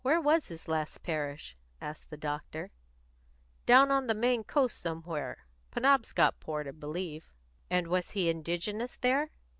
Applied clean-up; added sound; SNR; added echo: none; none; none; none.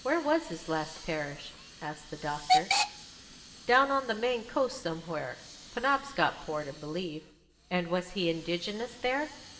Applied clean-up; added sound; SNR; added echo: none; Hiss / Alarm / Train; 6 dB; reverberation time 0.9 s.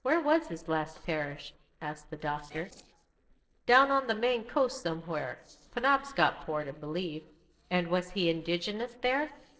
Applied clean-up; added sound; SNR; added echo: neural separator model SepFormer DNS4.